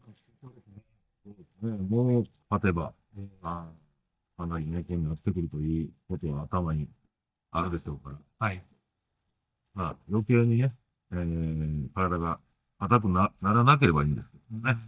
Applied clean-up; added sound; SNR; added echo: neural mask model DeepFilterNet 3.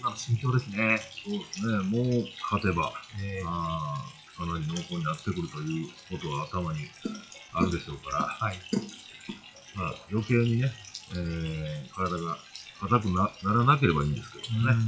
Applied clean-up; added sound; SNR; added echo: classical method WPE with log-MMSE.